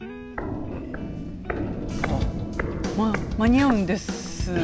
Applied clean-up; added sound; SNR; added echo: none; Walk, footsteps; 5 dB; none.